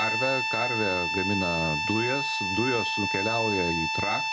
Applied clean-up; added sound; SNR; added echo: none; Harmonica; -1 dB; none.